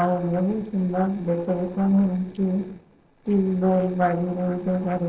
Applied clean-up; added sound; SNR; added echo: neural separator model SepFormer DNS4.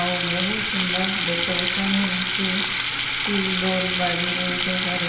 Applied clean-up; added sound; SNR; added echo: none; Sink (filling or washing) / Water tap, faucet; -3 dB; reverberation time 0.8 s.